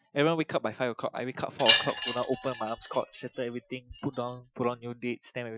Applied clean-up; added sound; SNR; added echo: classical method Wiener filter.